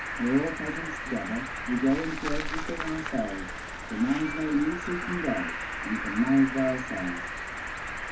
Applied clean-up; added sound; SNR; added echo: none; Cricket; 5 dB; reverberation time 0.3 s.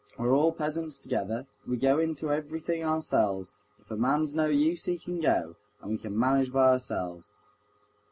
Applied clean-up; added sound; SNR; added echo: none; none; none; none.